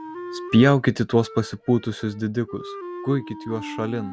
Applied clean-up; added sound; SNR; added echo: none; Wind instrument, woodwind instrument; 14 dB; none.